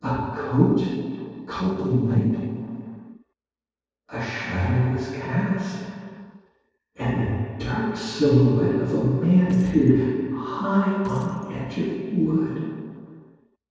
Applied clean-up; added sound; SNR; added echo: neural separator model SepFormer DNS4.